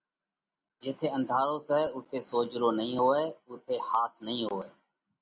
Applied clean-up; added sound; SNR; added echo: none; none; none; none.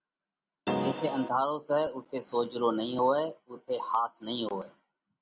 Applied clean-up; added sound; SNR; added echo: none; Keyboard (musical); 0 dB; none.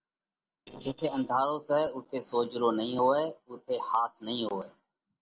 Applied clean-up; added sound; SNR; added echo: neural separator model SepFormer DNS4.